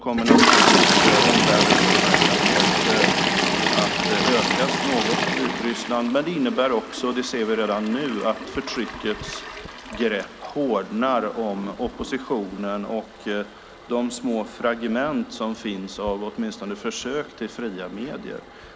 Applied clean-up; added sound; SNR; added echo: none; Toilet flush; -3 dB; none.